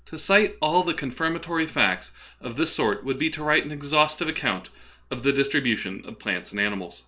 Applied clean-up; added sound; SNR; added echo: none; none; none; none.